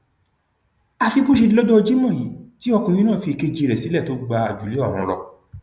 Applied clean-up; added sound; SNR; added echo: none; none; none; none.